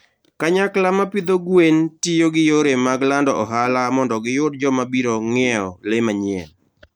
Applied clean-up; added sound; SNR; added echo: none; none; none; none.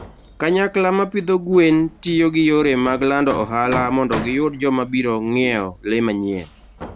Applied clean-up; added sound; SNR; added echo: none; Hammer; 17 dB; none.